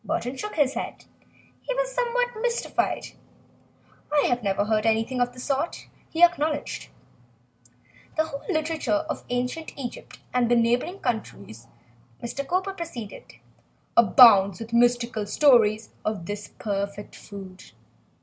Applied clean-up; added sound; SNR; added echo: none; none; none; none.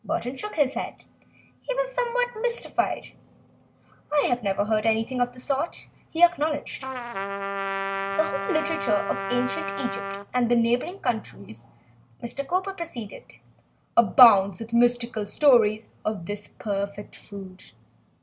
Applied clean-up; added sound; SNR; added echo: none; Trumpet; 4 dB; none.